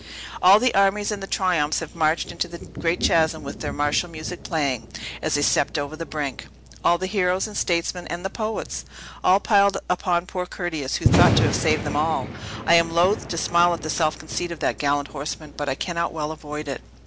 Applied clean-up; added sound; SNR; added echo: none; Thunder; 7 dB; none.